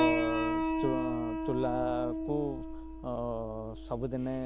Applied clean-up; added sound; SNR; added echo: none; Piano; -1 dB; none.